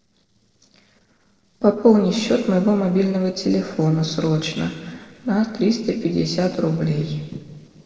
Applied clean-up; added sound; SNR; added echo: neural separator model SepFormer DNS4.